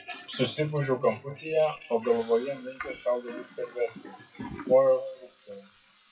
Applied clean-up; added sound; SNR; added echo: classical method WPE with log-MMSE.